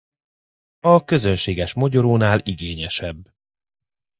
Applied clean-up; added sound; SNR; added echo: neural mask model DeepFilterNet 3.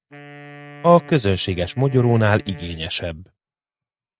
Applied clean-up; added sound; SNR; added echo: neural mask model RNNoise.